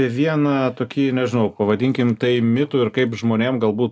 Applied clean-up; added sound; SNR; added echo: none; none; none; none.